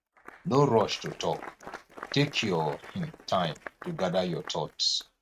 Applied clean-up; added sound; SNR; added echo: neural mask model RNNoise.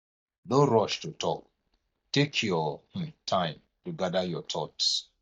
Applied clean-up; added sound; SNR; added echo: neural mask model DeepFilterNet 3.